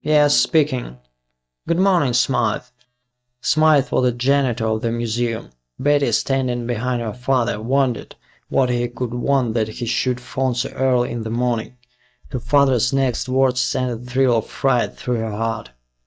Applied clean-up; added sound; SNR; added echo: neural mask model DeepFilterNet 3.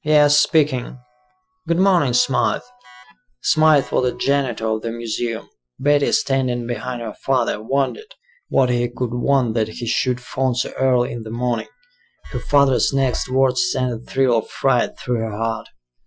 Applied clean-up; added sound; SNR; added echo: classical method Wiener filter.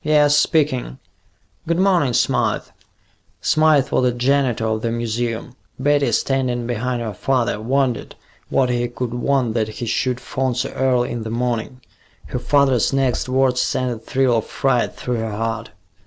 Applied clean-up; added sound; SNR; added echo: none; none; none; none.